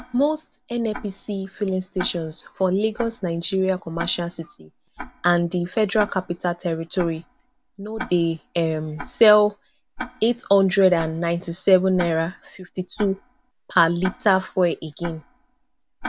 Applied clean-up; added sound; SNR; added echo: none; Tick-tock; 16 dB; none.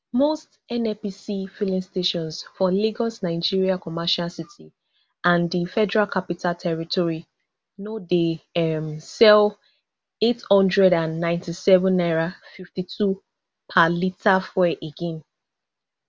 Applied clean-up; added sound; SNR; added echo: none; none; none; none.